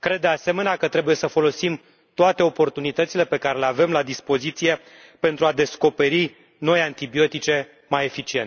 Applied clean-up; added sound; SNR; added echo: none; none; none; none.